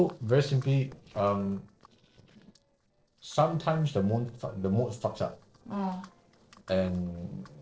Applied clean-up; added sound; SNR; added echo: neural separator model SepFormer DNS4.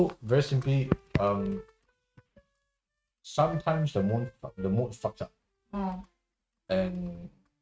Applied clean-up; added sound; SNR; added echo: neural mask model RNNoise.